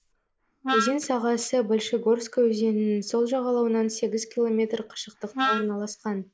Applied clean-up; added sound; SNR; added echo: neural mask model Resemble Enhance denoiser.